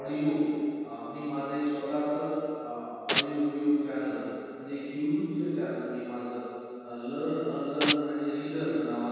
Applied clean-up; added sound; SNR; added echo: none; Domestic sounds, home sounds; -1 dB; reverberation time 2.2 s.